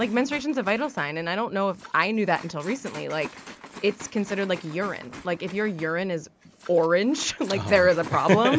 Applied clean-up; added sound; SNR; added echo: none; Liquid; 19 dB; none.